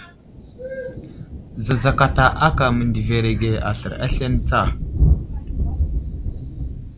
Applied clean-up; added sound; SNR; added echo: none; Thunder; 1 dB; none.